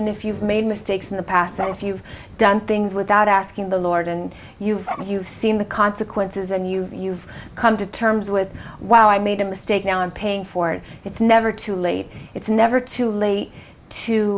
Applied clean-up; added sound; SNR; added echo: none; Dog; 12 dB; none.